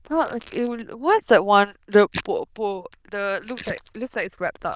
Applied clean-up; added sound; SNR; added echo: neural diffusion model UNIVERSE++.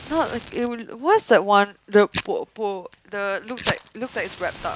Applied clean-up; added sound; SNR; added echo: none; Fire; 11 dB; none.